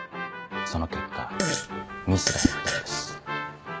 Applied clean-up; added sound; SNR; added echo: none; Whoosh, swoosh, swish + Fart; -2 dB; none.